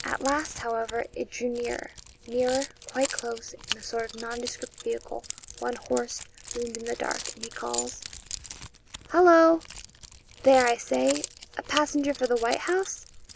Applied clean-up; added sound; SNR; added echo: none; Keys jangling; 12 dB; none.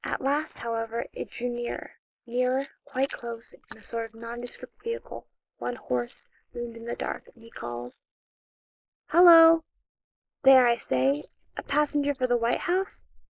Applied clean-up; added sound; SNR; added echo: neural mask model Resemble Enhance denoiser.